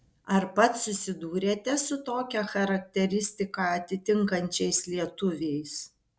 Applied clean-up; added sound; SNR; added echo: none; none; none; none.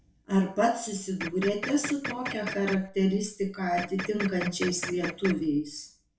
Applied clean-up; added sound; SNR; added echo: none; Printer; 9 dB; reverberation time 0.3 s.